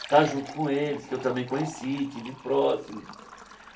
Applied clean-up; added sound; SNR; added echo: none; Fill (with liquid); 15 dB; reverberation time 0.2 s.